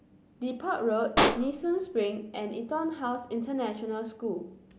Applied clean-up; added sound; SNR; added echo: none; Explosion; -1 dB; none.